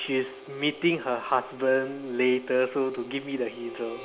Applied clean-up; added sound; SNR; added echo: none; Harmonica; 19 dB; none.